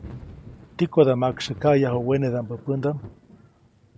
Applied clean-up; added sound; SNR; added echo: none; Thunder / Rain; 18 dB; none.